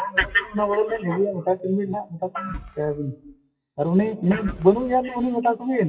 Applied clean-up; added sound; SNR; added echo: classical method WPE with log-MMSE.